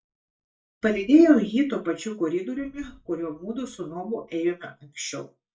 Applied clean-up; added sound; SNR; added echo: neural mask model DeepFilterNet 3.